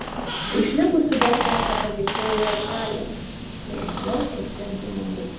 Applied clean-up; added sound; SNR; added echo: none; Squeak; 2 dB; reverberation time 0.8 s.